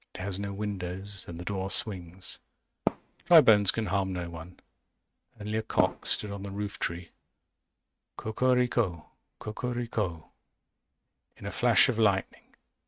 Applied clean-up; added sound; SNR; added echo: neural mask model RNNoise.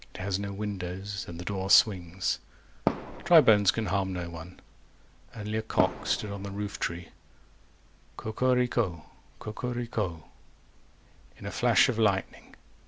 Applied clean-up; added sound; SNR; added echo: none; Fireworks; 5 dB; none.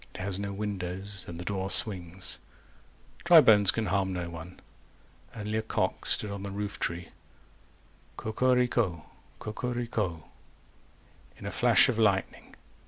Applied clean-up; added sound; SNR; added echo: none; none; none; none.